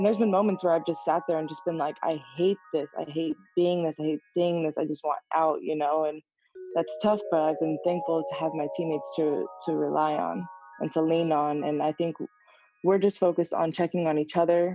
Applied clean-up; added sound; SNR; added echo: none; Mallet percussion; 16 dB; none.